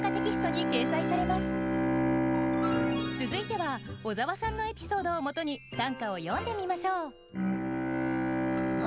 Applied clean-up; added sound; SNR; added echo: none; Bowed string instrument; -2 dB; none.